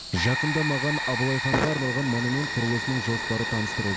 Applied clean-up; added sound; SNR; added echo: none; Fire; 2 dB; none.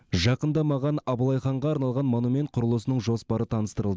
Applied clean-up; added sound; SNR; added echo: none; none; none; none.